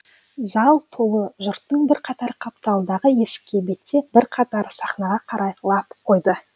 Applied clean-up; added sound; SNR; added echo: none; none; none; none.